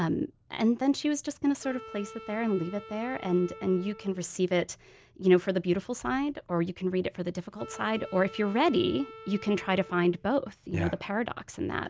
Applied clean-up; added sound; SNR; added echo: none; Wind instrument, woodwind instrument; 18 dB; none.